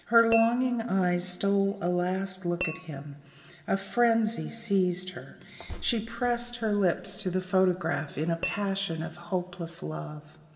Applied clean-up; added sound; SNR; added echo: none; Tap / Glass; 12 dB; reverberation time 1.5 s.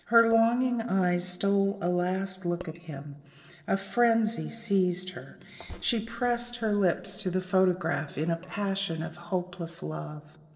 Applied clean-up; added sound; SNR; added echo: neural separator model SepFormer DNS4.